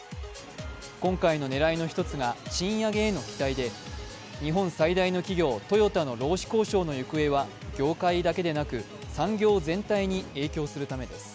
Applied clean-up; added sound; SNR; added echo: none; none; none; none.